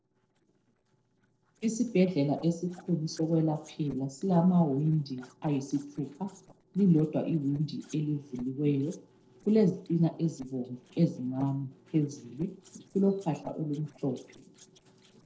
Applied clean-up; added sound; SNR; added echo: neural separator model SepFormer DNS4.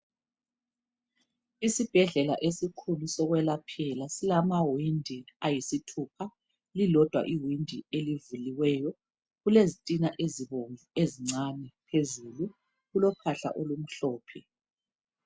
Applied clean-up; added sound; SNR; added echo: none; none; none; none.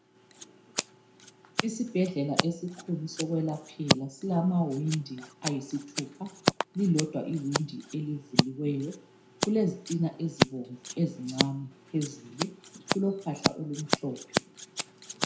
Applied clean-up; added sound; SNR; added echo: none; Scissors; 2 dB; reverberation time 0.4 s.